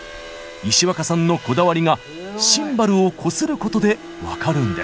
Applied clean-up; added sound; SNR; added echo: none; none; none; none.